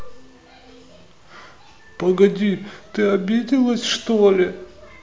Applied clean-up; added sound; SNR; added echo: none; none; none; none.